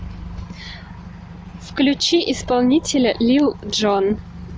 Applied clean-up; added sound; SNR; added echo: none; none; none; none.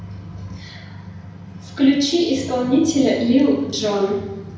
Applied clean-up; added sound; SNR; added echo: none; none; none; reverberation time 0.8 s.